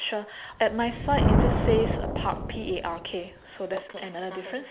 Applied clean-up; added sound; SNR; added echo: none; Thunder; -1 dB; none.